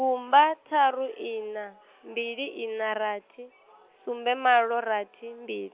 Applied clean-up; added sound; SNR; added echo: none; none; none; none.